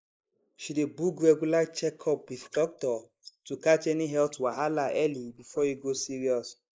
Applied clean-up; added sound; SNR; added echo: neural mask model Resemble Enhance denoiser.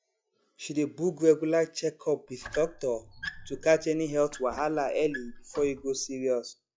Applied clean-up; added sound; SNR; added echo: classical method log-MMSE.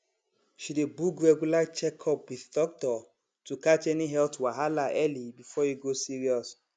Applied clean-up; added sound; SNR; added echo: none; none; none; none.